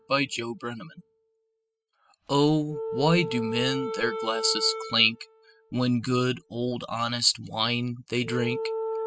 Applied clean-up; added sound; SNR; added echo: classical method spectral subtraction.